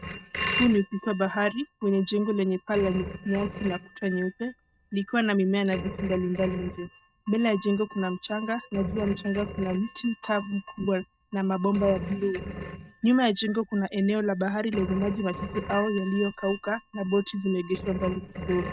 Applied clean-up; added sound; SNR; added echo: neural mask model RNNoise.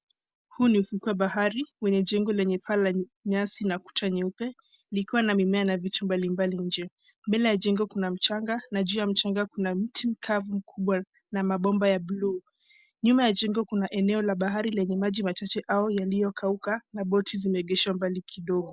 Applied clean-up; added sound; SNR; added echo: none; none; none; none.